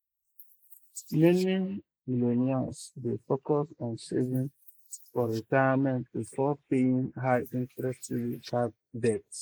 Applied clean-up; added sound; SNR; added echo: neural mask model Resemble Enhance denoiser.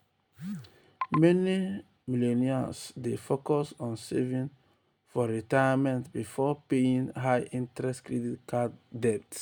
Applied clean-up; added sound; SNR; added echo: none; none; none; none.